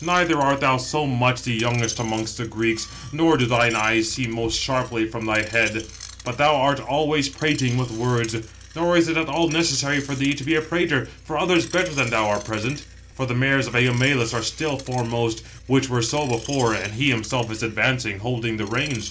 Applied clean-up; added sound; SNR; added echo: none; Screech; 18 dB; none.